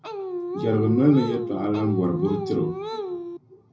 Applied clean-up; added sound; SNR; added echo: none; Dog; 6 dB; reverberation time 0.4 s.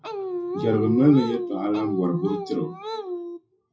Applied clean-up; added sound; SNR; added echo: classical method WPE with log-MMSE.